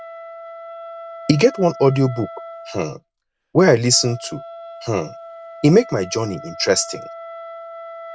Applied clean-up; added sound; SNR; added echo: none; Wind instrument, woodwind instrument; 15 dB; none.